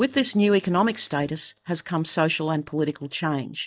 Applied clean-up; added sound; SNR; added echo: neural mask model DeepFilterNet 3.